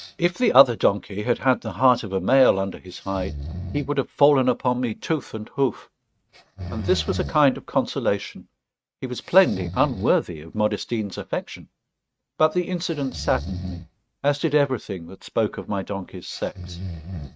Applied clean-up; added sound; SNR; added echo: neural mask model RNNoise.